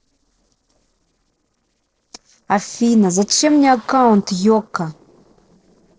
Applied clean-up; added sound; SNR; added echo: neural separator model SepFormer DNS4.